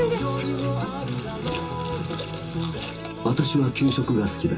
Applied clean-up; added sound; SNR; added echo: none; none; none; reverberation time 0.2 s.